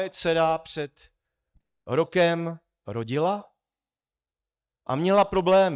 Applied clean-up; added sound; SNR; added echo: neural mask model DeepFilterNet 3.